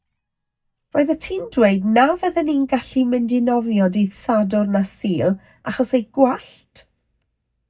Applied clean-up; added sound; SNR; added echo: neural mask model DeepFilterNet 3.